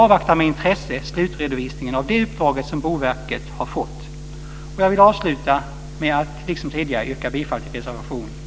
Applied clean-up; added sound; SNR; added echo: none; none; none; none.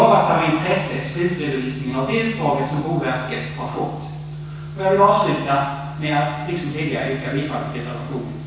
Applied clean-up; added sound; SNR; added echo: none; none; none; reverberation time 1.1 s.